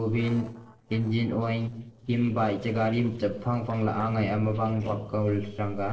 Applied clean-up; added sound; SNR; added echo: neural separator model SepFormer DNS4.